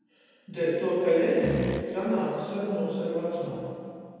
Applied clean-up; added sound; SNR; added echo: none; Fart; 5 dB; reverberation time 2.1 s.